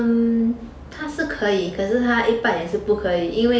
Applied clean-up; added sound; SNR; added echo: none; none; none; none.